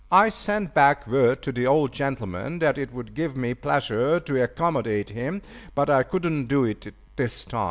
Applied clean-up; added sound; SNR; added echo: none; none; none; none.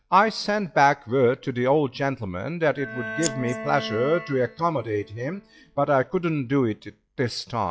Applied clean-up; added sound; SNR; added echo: classical method log-MMSE.